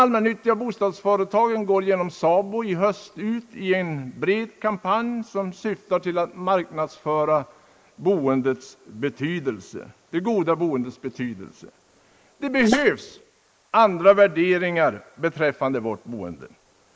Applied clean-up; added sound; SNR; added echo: neural mask model Resemble Enhance denoiser.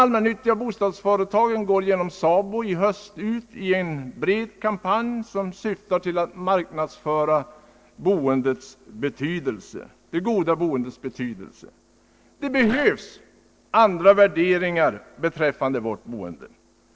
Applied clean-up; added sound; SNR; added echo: neural separator model SepFormer DNS4.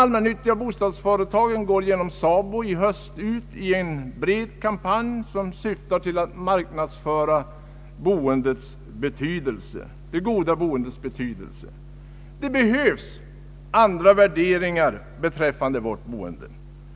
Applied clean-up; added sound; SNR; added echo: none; none; none; none.